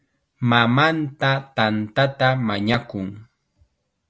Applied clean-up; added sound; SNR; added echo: none; none; none; none.